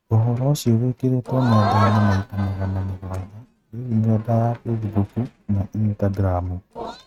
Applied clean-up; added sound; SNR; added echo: neural mask model RNNoise.